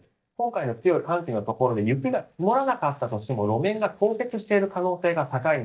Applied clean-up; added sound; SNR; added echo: neural mask model DeepFilterNet 3.